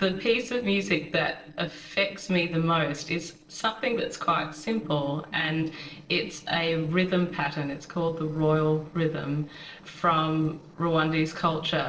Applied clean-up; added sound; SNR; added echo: neural separator model SepFormer DNS4.